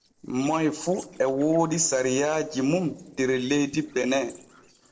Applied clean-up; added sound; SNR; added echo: neural separator model SepFormer DNS4.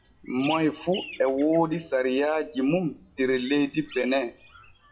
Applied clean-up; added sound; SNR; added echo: classical method WPE with log-MMSE.